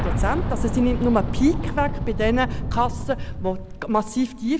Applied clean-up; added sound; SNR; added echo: none; Boom; 2 dB; none.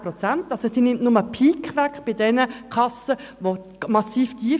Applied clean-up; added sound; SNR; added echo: none; none; none; none.